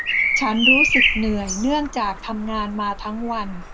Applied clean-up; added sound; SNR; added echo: none; Bird vocalization, bird call, bird song; -2 dB; none.